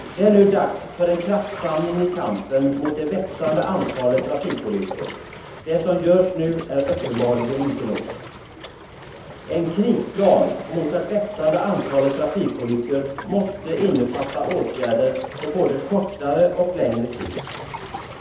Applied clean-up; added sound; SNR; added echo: none; Waves, surf; 14 dB; reverberation time 0.7 s.